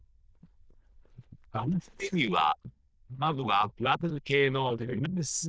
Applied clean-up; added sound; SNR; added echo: neural diffusion model UNIVERSE++.